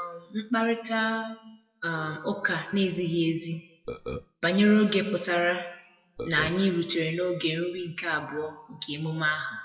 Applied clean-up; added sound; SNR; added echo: classical method WPE with log-MMSE.